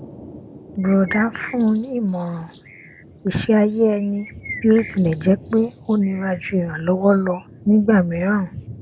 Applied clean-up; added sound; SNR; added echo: none; Bird + Thunder; 18 dB; none.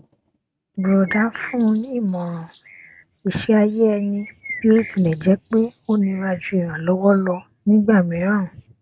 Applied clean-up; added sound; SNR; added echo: neural mask model RNNoise.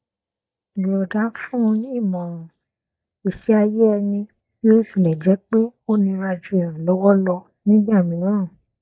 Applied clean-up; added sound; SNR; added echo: neural mask model DeepFilterNet 3.